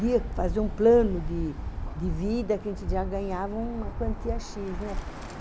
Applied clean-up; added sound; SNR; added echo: none; Bird; 4 dB; none.